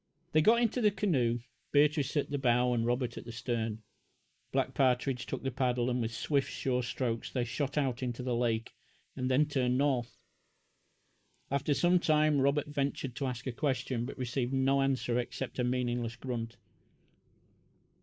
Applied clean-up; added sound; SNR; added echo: neural mask model Resemble Enhance denoiser.